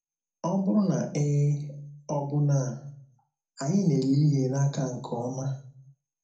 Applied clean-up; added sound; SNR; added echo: none; none; none; reverberation time 0.4 s.